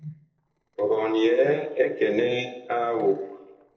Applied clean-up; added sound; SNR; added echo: neural separator model SepFormer DNS4.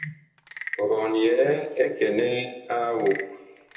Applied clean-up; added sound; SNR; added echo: none; Wood / Percussion / Frog; 16 dB; reverberation time 0.9 s.